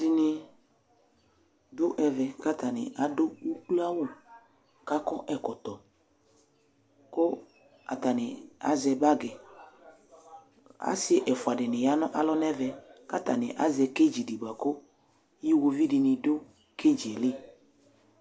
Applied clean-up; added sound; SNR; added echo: none; none; none; none.